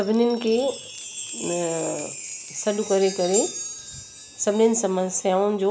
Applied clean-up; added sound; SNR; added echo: none; Chime; 10 dB; none.